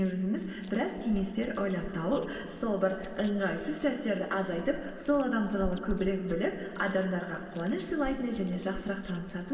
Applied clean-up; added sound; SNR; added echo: none; Chewing, mastication; 13 dB; reverberation time 2.6 s.